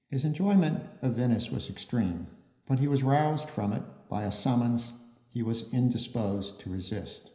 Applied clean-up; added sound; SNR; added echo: none; none; none; reverberation time 0.9 s.